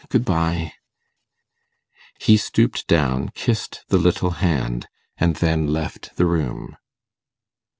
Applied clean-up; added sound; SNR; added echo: none; none; none; none.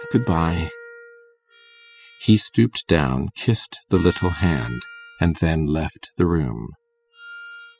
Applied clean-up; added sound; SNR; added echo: classical method spectral subtraction.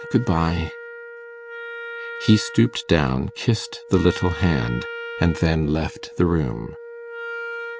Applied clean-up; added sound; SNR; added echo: none; Wind instrument, woodwind instrument; 12 dB; none.